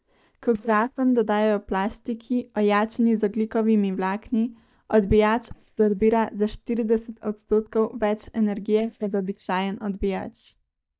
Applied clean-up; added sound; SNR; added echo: neural mask model DeepFilterNet 3.